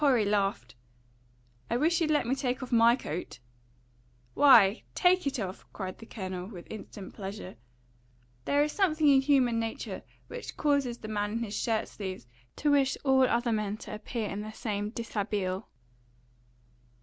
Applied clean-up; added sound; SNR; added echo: none; none; none; none.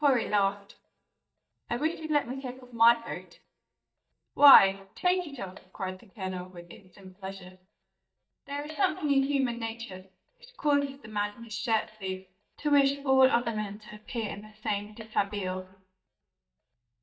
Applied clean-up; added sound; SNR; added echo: neural mask model DeepFilterNet 3.